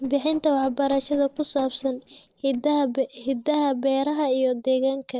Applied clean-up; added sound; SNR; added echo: neural separator model SepFormer DNS4.